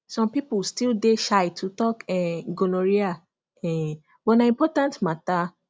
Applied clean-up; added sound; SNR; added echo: none; none; none; none.